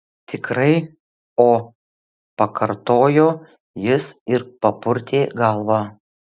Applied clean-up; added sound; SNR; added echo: none; none; none; none.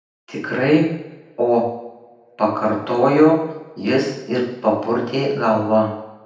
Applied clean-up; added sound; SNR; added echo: none; none; none; reverberation time 0.9 s.